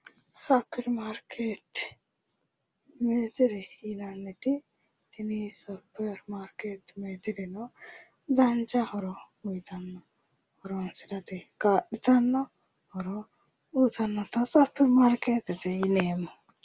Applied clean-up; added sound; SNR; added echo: none; none; none; none.